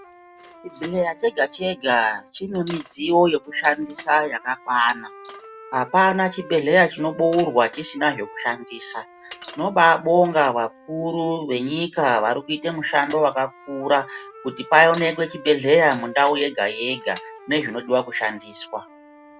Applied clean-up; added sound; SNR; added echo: none; Wind instrument, woodwind instrument + Bicycle; 20 dB; none.